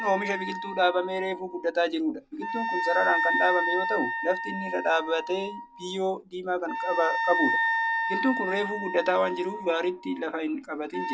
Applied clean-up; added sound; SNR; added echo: none; Wind instrument, woodwind instrument; 2 dB; none.